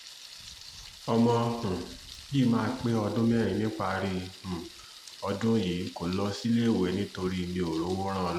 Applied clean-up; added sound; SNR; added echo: none; Thunder; 18 dB; none.